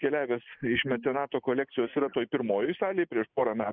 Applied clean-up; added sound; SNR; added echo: neural mask model Resemble Enhance denoiser.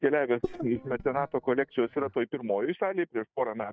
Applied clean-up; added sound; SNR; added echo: neural mask model DeepFilterNet 3.